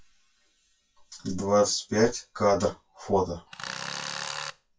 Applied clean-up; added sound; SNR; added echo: classical method WPE with log-MMSE.